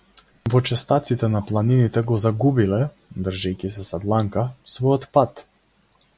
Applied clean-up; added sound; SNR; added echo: none; none; none; none.